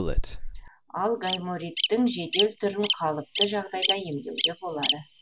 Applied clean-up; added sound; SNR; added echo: none; Bird vocalization, bird call, bird song; 1 dB; none.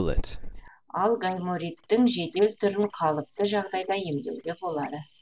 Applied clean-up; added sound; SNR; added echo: neural separator model SepFormer DNS4.